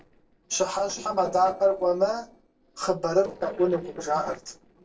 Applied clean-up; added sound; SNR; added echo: neural separator model SepFormer DNS4.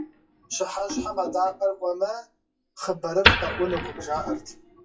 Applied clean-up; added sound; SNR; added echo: classical method WPE with log-MMSE.